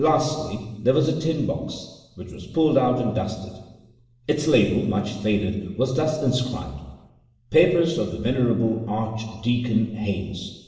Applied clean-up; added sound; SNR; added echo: none; none; none; reverberation time 1.1 s.